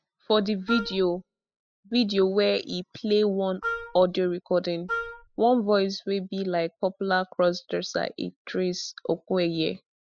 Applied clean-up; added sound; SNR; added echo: classical method spectral subtraction.